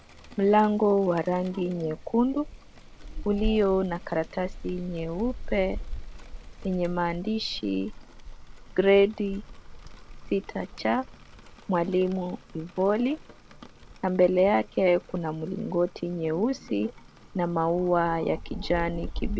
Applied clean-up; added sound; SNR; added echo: none; Rain; 12 dB; none.